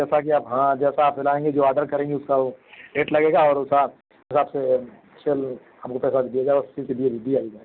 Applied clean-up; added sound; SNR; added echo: none; none; none; none.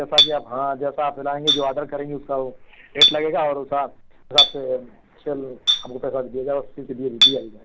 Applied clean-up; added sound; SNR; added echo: none; Chink, clink; -2 dB; none.